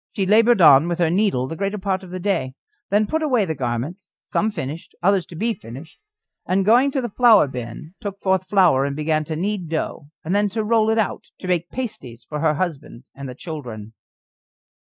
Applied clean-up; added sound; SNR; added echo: neural mask model DeepFilterNet 3.